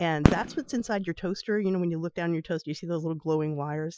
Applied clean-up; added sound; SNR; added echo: classical method Wiener filter.